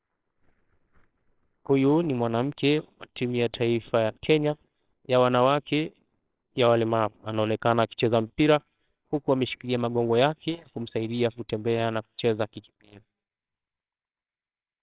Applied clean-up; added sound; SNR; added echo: neural separator model SepFormer WHAMR!.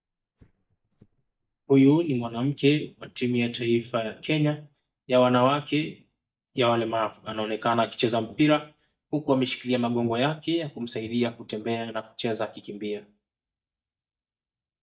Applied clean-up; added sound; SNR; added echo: neural mask model DeepFilterNet 3.